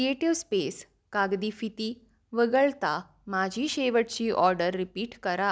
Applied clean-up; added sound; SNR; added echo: none; none; none; none.